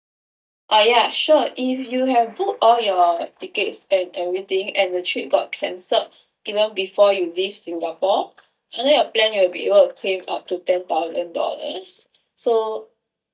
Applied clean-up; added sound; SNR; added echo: neural mask model DeepFilterNet 3.